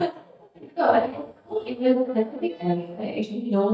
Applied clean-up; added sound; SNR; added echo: neural mask model DeepFilterNet 3.